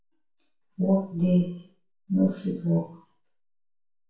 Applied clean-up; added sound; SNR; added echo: none; none; none; reverberation time 0.3 s.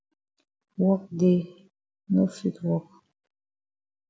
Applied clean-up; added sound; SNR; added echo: none; none; none; none.